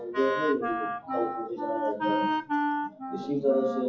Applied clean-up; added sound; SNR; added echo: classical method WPE with log-MMSE.